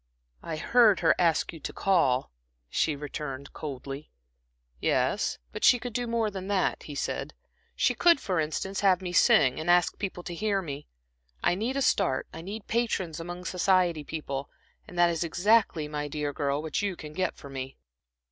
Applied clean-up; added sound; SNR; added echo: none; none; none; none.